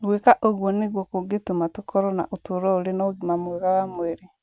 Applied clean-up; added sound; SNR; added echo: none; none; none; none.